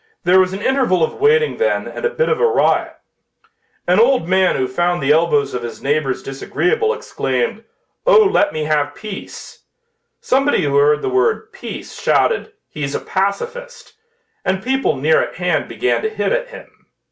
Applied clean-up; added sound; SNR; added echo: none; none; none; none.